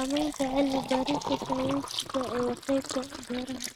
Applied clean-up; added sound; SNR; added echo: neural mask model RNNoise.